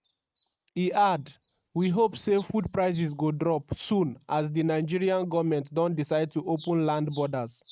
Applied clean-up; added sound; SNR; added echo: neural mask model RNNoise.